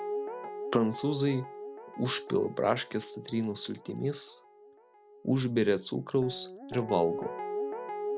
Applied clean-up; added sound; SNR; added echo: none; Guitar; 8 dB; none.